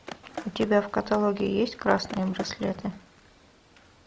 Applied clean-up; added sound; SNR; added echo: none; Skateboard; 17 dB; none.